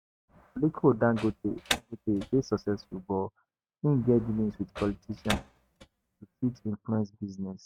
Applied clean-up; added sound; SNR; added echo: neural mask model RNNoise.